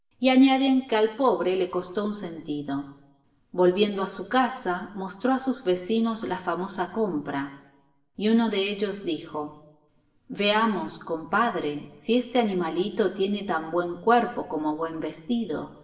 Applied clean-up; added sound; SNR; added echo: none; none; none; reverberation time 0.9 s.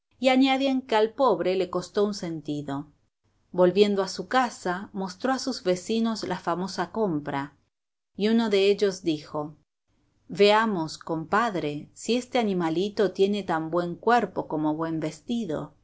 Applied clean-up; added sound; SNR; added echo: none; none; none; none.